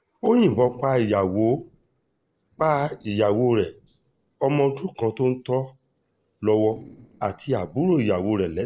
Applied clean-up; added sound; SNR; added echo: neural separator model SepFormer DNS4.